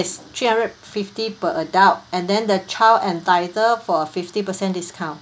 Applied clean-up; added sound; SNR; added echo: none; none; none; none.